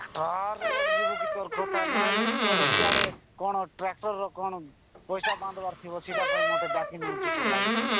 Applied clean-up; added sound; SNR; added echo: none; Door; -5 dB; none.